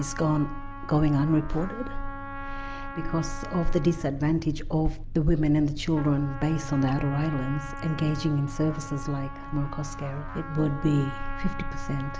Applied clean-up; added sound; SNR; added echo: none; Trumpet; 14 dB; none.